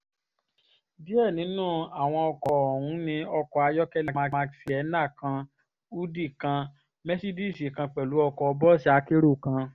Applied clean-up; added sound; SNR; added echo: none; none; none; none.